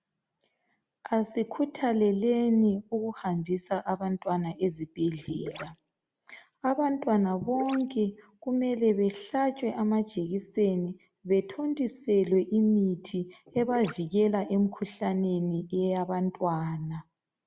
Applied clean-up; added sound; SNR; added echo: none; Gurgling / Liquid; 14 dB; none.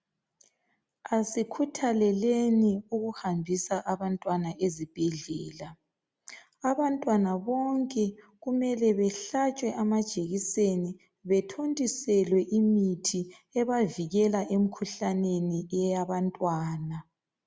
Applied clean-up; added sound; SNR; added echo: none; none; none; none.